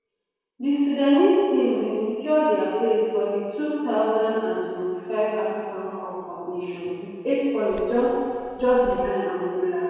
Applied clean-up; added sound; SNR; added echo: neural separator model SepFormer DNS4.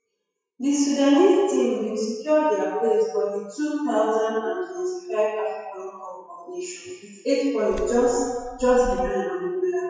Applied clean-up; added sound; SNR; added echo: classical method WPE with log-MMSE.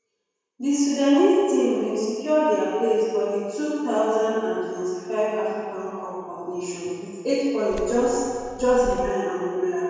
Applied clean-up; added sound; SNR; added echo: none; Keys jangling; 15 dB; reverberation time 1.9 s.